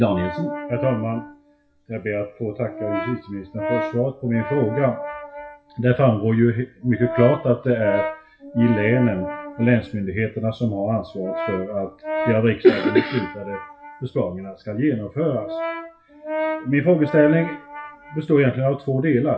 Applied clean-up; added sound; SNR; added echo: classical method WPE with log-MMSE.